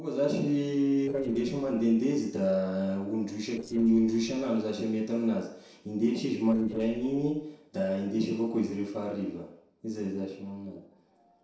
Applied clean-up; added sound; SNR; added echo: neural separator model SepFormer DNS4.